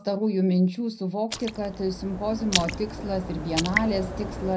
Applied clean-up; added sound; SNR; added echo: none; Raindrop; 5 dB; reverberation time 0.4 s.